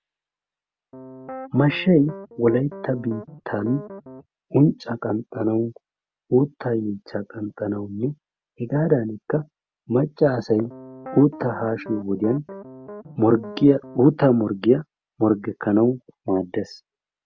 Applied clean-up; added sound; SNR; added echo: none; Piano; 15 dB; none.